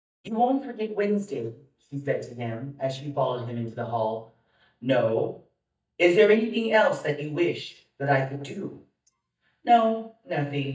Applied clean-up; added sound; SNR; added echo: neural mask model DeepFilterNet 3.